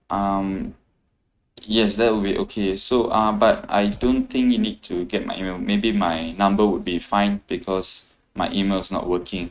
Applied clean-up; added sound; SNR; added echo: neural mask model RNNoise.